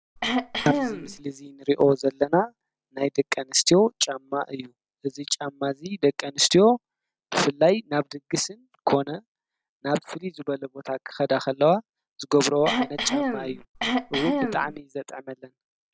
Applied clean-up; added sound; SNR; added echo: none; Cough; 2 dB; none.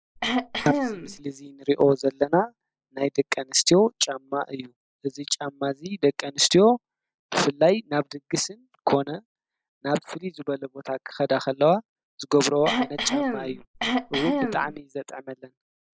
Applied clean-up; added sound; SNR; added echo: neural mask model Resemble Enhance denoiser.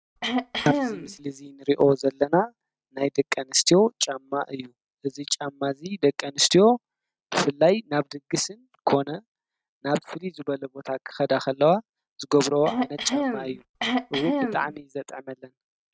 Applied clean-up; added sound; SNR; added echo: neural mask model RNNoise.